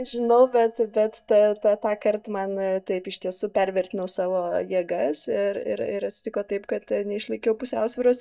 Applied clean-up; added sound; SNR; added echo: neural mask model DeepFilterNet 3.